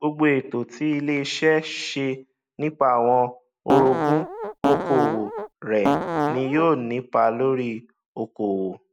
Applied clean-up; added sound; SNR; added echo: none; Fart; 1 dB; none.